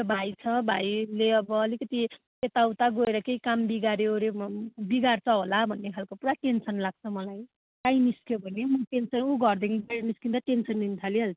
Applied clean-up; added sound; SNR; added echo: none; none; none; none.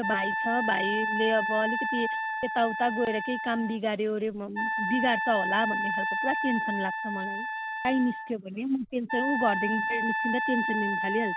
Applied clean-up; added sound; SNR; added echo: none; Wind instrument, woodwind instrument; 1 dB; none.